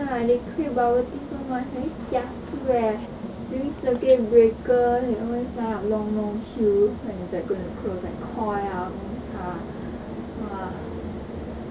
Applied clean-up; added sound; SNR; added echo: none; none; none; none.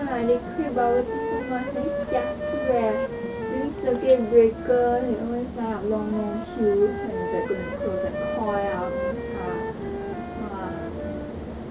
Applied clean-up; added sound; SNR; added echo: none; Wind instrument, woodwind instrument; 6 dB; none.